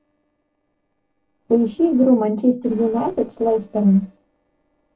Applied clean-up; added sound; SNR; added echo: neural separator model SepFormer DNS4.